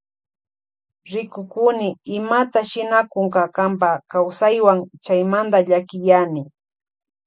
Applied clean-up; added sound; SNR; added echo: none; none; none; none.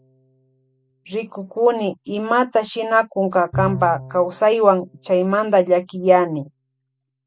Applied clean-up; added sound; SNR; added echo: none; Bowed string instrument; 17 dB; none.